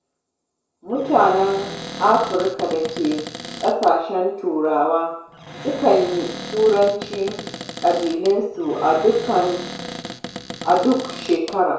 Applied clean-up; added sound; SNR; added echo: none; Cupboard open or close; 13 dB; reverberation time 0.6 s.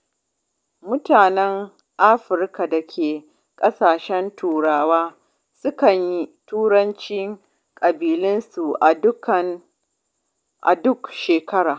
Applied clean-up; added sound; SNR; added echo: none; none; none; none.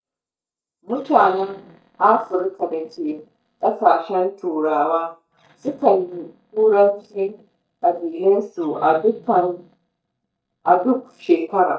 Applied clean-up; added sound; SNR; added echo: neural mask model DeepFilterNet 3.